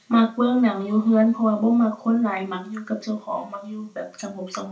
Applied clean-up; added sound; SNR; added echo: none; none; none; reverberation time 0.2 s.